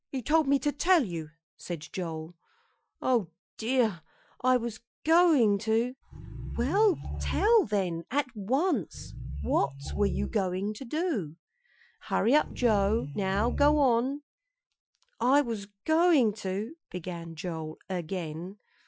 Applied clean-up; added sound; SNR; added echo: classical method Wiener filter.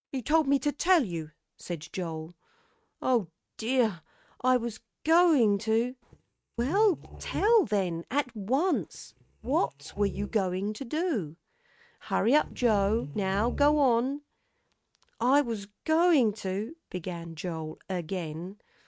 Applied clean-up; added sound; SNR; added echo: neural mask model RNNoise.